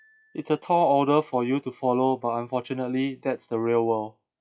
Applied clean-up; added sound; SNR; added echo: classical method log-MMSE.